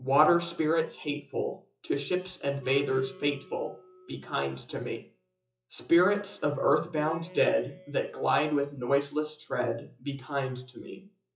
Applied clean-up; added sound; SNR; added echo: classical method WPE with log-MMSE.